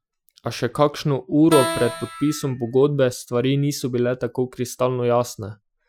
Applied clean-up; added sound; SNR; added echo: classical method Wiener filter.